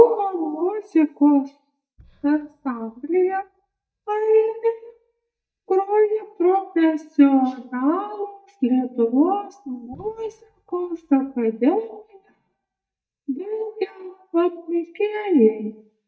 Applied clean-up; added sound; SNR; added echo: neural mask model DeepFilterNet 3.